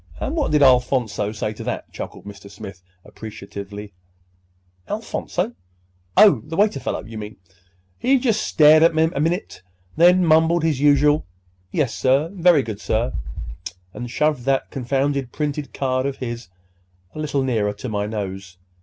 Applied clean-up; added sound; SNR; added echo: none; none; none; none.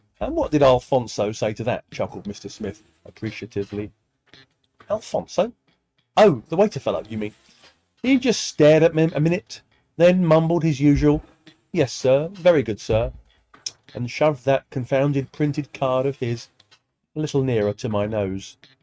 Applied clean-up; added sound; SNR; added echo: neural mask model RNNoise.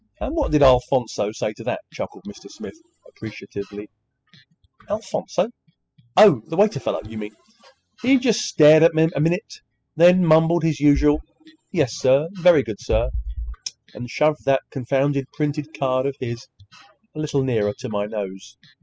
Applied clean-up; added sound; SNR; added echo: classical method spectral subtraction.